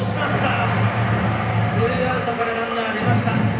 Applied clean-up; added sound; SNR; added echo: none; none; none; reverberation time 0.8 s.